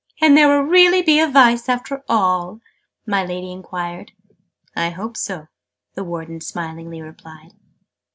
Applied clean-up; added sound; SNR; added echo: none; none; none; none.